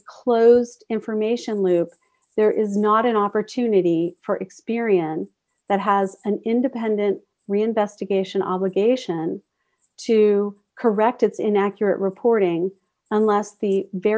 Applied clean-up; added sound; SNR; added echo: none; none; none; none.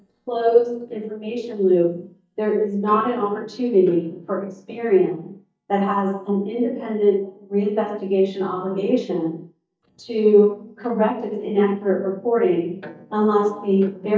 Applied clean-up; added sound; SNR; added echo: neural mask model DeepFilterNet 3.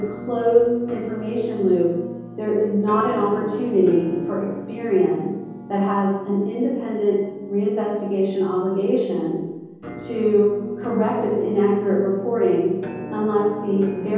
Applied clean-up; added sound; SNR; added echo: none; Musical instrument; 14 dB; reverberation time 1.3 s.